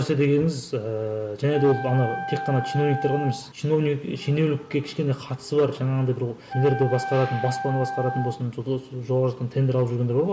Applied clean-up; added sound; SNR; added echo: none; Wind instrument, woodwind instrument; 9 dB; none.